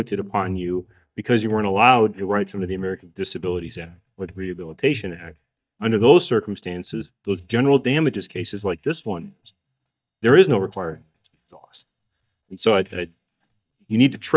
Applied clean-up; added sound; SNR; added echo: neural mask model DeepFilterNet 3.